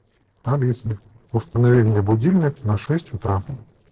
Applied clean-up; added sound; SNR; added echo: neural separator model SepFormer DNS4.